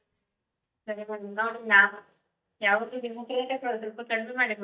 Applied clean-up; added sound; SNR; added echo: neural mask model DeepFilterNet 3.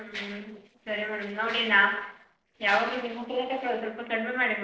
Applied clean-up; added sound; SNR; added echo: neural separator model SepFormer DNS4.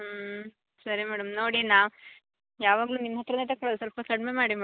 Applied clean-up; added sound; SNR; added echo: none; none; none; none.